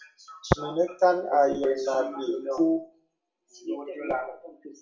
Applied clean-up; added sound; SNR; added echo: none; Tap; 8 dB; reverberation time 0.4 s.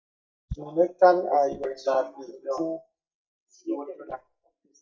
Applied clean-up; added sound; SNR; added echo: neural mask model DeepFilterNet 3.